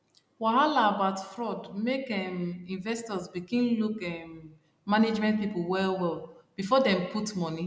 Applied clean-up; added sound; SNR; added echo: none; none; none; none.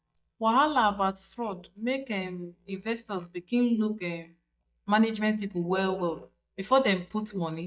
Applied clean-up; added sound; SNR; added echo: neural mask model DeepFilterNet 3.